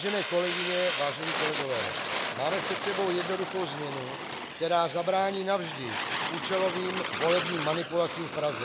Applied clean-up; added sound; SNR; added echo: none; Fire; 2 dB; none.